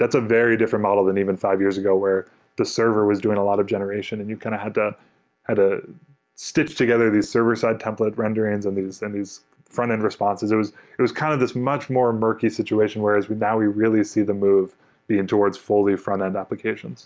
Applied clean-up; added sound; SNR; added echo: none; none; none; none.